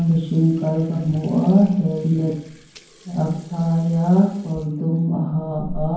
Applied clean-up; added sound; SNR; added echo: none; Sink (filling or washing) / Water tap, faucet; 18 dB; reverberation time 0.9 s.